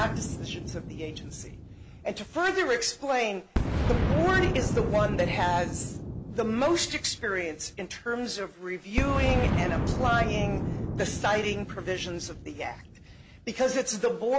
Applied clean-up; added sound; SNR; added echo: none; Boom; 2 dB; none.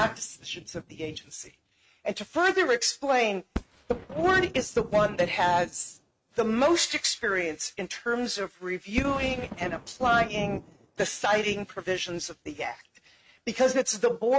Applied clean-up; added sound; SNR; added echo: neural mask model RNNoise.